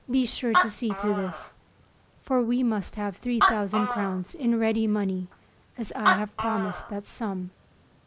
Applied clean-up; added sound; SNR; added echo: none; Animal; 3 dB; none.